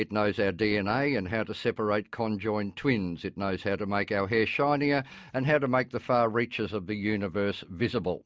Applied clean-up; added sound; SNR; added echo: none; none; none; none.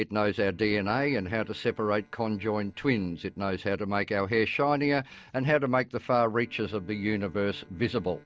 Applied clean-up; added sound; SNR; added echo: neural separator model SepFormer DNS4.